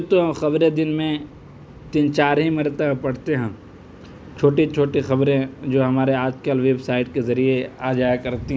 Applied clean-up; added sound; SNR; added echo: none; none; none; none.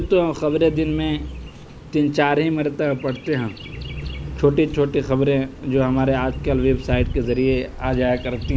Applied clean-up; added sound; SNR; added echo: none; Bird vocalization, bird call, bird song + Growling; 10 dB; none.